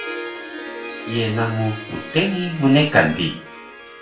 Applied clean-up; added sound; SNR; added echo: none; Harp; 11 dB; reverberation time 0.4 s.